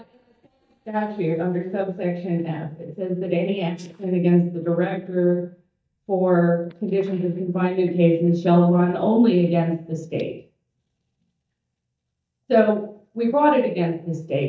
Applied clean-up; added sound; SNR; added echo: neural mask model DeepFilterNet 3.